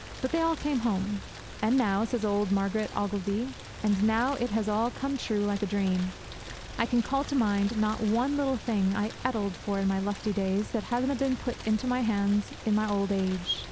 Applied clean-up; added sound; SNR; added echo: none; Rain; 13 dB; none.